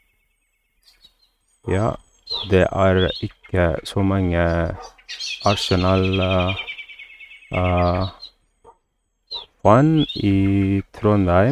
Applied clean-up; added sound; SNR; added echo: neural mask model RNNoise.